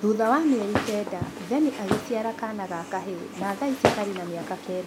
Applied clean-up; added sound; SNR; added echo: none; Walk, footsteps; 3 dB; none.